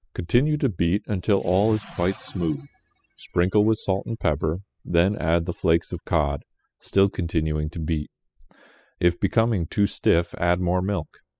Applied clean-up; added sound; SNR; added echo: classical method spectral subtraction.